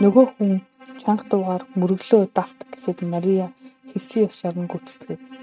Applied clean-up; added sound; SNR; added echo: neural mask model RNNoise.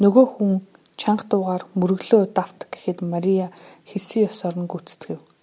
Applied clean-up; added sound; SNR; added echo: none; none; none; none.